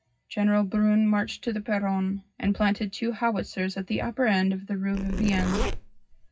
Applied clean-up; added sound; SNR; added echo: classical method WPE with log-MMSE.